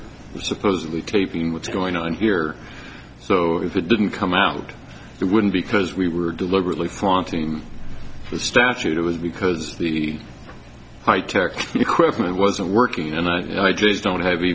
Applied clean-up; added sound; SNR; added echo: none; none; none; none.